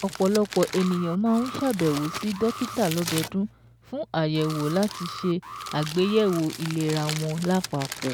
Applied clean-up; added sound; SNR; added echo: none; Alarm + Crumpling, crinkling; 11 dB; none.